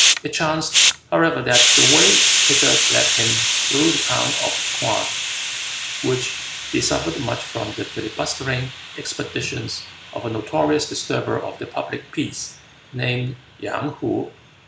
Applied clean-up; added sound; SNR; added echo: none; Hiss; -2 dB; none.